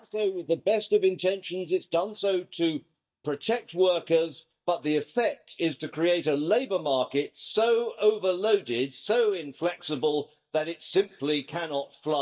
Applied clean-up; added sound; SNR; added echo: neural mask model DeepFilterNet 3.